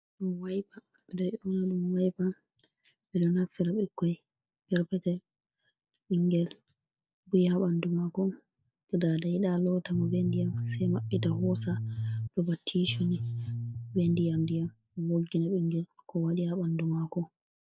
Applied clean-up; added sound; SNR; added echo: neural mask model DeepFilterNet 3.